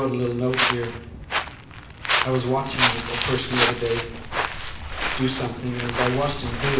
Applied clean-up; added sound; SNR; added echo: none; Walk, footsteps; 0 dB; reverberation time 0.6 s.